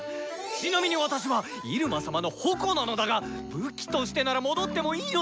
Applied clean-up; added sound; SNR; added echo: none; none; none; none.